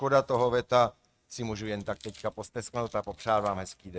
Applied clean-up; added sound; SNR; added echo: neural mask model RNNoise.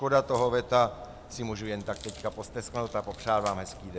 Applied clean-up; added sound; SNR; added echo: none; Crack; 17 dB; none.